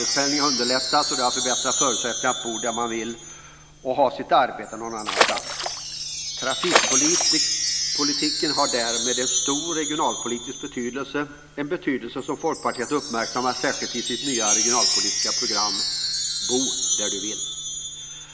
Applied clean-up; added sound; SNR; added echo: none; Water / Splash, splatter + Wind chime; -1 dB; none.